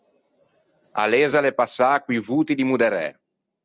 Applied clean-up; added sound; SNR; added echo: none; none; none; none.